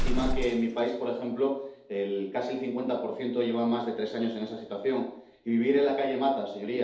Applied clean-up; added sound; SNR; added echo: none; Explosion; 7 dB; reverberation time 2.2 s.